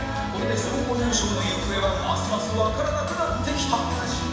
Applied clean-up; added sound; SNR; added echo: none; none; none; reverberation time 1.1 s.